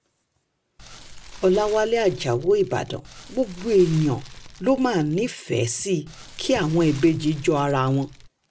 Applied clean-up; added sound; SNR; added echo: none; Fire; 17 dB; none.